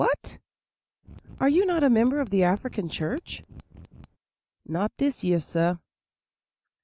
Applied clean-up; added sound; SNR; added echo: none; Mechanisms; 19 dB; none.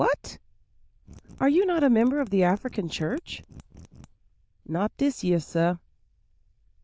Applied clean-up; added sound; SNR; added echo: neural diffusion model UNIVERSE++.